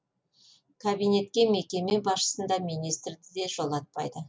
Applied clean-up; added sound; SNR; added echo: none; none; none; none.